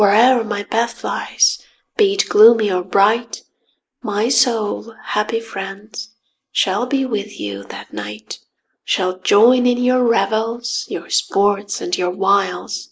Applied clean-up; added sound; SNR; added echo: neural mask model Resemble Enhance denoiser.